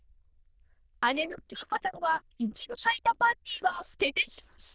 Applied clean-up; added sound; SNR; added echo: neural diffusion model UNIVERSE++.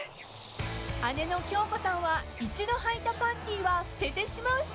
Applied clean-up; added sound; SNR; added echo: none; Bird / Ocean; 17 dB; none.